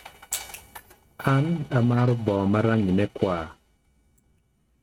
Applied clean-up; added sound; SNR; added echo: neural mask model RNNoise.